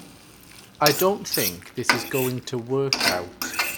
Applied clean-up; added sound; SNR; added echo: none; Frying (food); 1 dB; none.